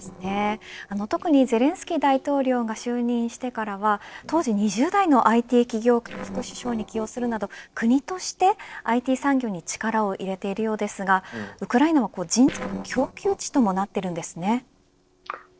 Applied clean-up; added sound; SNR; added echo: neural separator model SepFormer DNS4.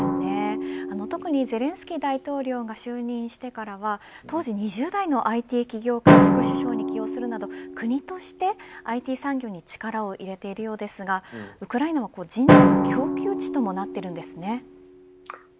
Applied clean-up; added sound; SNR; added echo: none; Drum; -4 dB; none.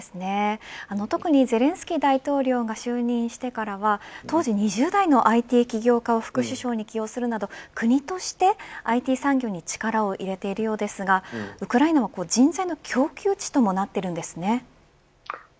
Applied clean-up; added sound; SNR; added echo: none; none; none; none.